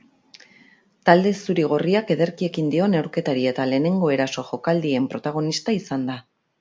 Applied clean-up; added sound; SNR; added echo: none; none; none; none.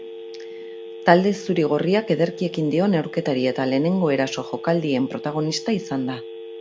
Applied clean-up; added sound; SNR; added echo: none; Telephone; 13 dB; none.